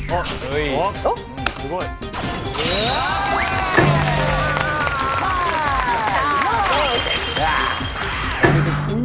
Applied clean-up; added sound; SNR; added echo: none; Bowed string instrument; 6 dB; none.